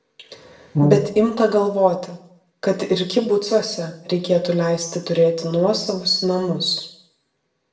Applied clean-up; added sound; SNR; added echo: none; Brass instrument; 0 dB; reverberation time 0.5 s.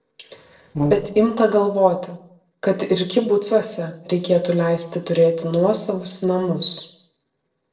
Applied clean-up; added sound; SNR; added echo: neural separator model SepFormer DNS4.